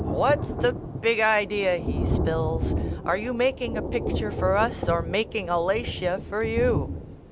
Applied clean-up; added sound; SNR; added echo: none; Thunder; 3 dB; none.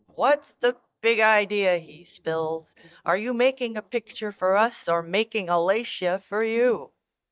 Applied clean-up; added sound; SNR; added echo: neural mask model DeepFilterNet 3.